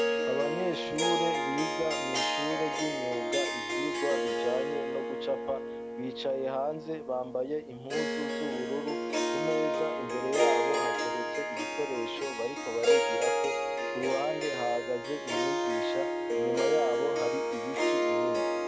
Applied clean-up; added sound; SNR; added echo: none; Harp; -4 dB; none.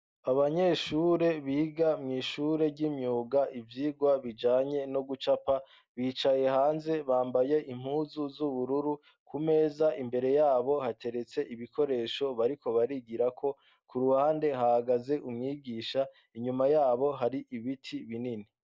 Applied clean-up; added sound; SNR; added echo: none; none; none; none.